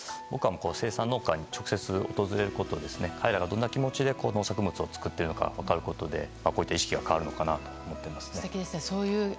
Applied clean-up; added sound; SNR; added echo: none; none; none; none.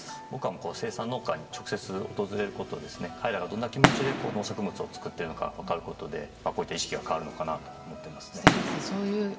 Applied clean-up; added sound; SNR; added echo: none; Fireworks; 0 dB; reverberation time 2.3 s.